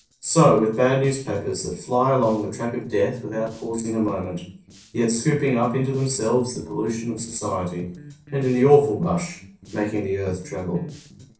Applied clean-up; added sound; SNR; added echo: neural separator model SepFormer DNS4.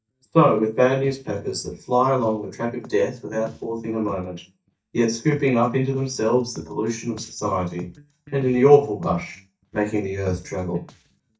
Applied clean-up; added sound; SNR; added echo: neural mask model DeepFilterNet 3.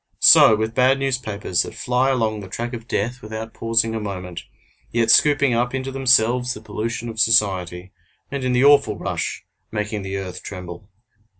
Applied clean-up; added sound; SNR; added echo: none; none; none; none.